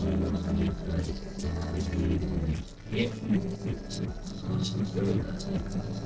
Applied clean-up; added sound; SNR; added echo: neural separator model SepFormer DNS4.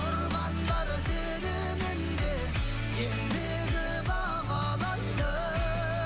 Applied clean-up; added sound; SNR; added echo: none; none; none; none.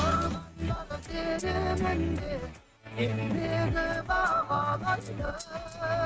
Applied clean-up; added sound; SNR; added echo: neural mask model RNNoise.